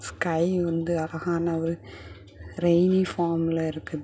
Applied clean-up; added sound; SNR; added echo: none; none; none; none.